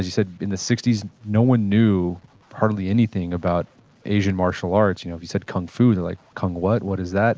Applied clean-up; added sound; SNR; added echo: none; none; none; none.